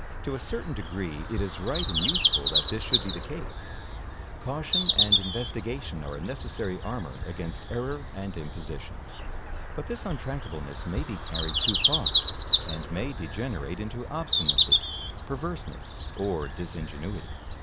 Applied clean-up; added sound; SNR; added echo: none; Bird vocalization, bird call, bird song; -5 dB; none.